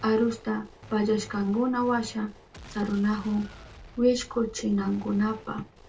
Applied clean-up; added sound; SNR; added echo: none; Gunshot, gunfire; 19 dB; reverberation time 0.2 s.